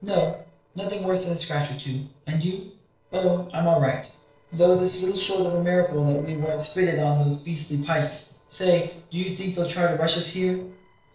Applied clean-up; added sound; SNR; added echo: neural separator model SepFormer DNS4.